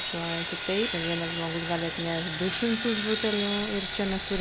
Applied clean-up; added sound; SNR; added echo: none; Sawing; -2 dB; none.